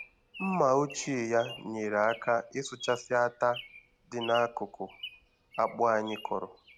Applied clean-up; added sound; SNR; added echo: none; Bird vocalization, bird call, bird song; 17 dB; none.